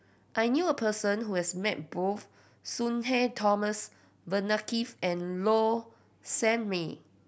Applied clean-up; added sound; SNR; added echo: none; none; none; none.